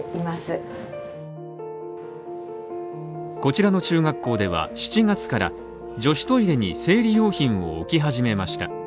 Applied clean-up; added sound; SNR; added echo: none; none; none; none.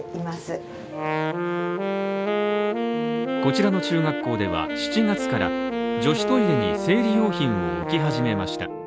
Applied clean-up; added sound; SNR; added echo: none; Wind instrument, woodwind instrument; 0 dB; none.